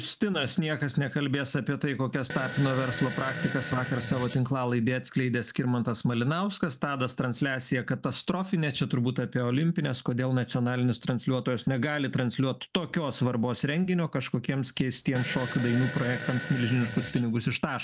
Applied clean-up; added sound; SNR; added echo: none; Fart; 9 dB; none.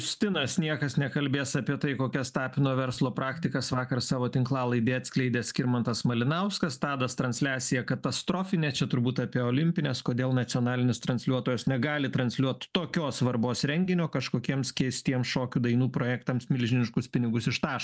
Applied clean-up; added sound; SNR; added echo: none; none; none; none.